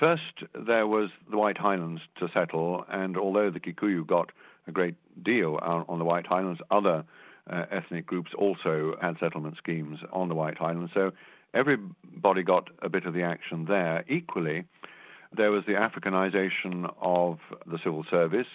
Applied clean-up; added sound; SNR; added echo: none; none; none; none.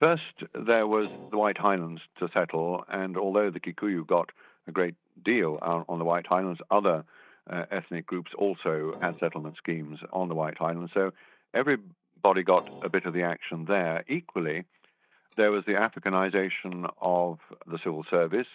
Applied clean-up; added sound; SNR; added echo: neural mask model DeepFilterNet 3.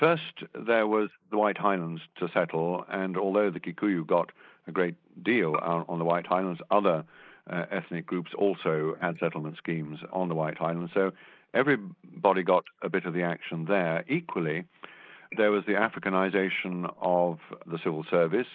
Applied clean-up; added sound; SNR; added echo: neural mask model Resemble Enhance denoiser.